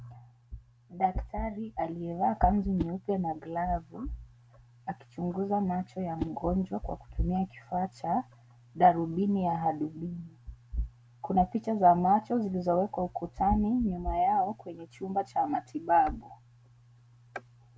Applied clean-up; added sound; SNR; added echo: none; Whoosh, swoosh, swish; 14 dB; none.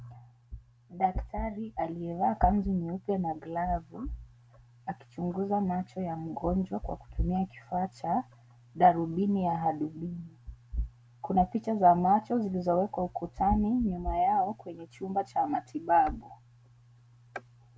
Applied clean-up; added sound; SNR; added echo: none; none; none; none.